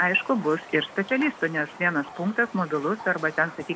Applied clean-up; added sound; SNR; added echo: none; Raindrop; 17 dB; none.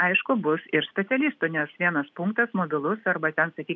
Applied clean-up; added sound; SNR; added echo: none; none; none; none.